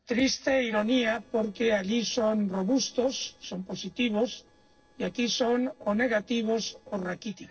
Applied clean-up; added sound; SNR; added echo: neural separator model SepFormer DNS4.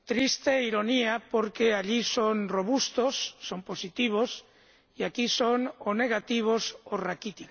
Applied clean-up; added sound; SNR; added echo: none; none; none; none.